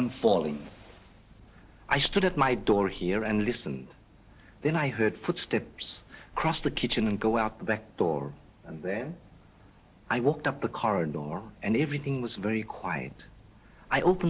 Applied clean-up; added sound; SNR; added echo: none; none; none; none.